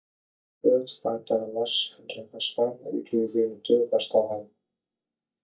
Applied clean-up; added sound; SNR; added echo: neural mask model DeepFilterNet 3.